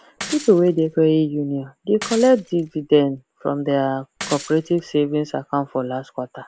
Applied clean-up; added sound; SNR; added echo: none; Shatter / Crushing; 16 dB; none.